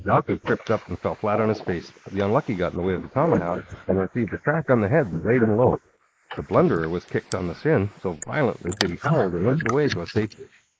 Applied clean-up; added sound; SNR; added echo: neural mask model Resemble Enhance denoiser.